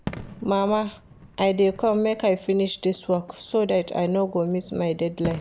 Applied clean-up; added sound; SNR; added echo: none; Fireworks; 17 dB; none.